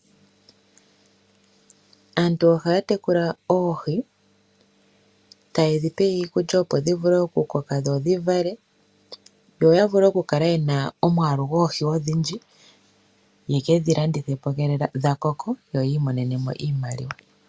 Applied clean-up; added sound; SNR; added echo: none; none; none; none.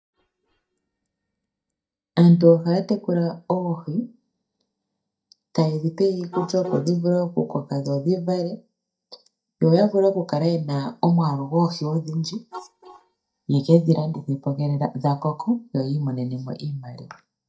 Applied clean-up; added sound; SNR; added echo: neural mask model DeepFilterNet 3.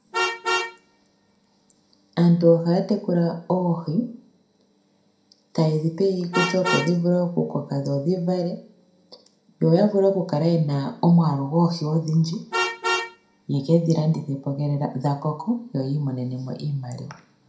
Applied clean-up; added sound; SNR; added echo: none; Vehicle horn, car horn, honking; 11 dB; reverberation time 0.4 s.